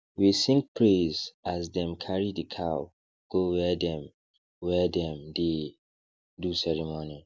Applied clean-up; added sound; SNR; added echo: none; none; none; none.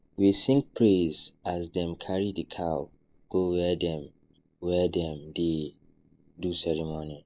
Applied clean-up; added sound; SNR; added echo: neural separator model SepFormer DNS4.